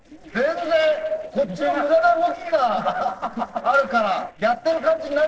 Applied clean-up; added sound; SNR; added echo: neural separator model SepFormer DNS4.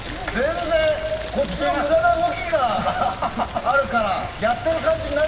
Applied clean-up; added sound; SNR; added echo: none; Rain; 11 dB; reverberation time 0.2 s.